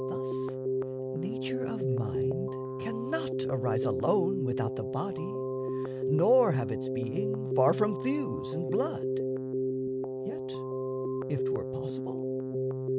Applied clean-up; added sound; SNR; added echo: none; Keyboard (musical); -1 dB; none.